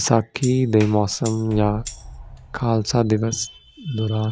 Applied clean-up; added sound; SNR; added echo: none; Tambourine + Sliding door; 17 dB; none.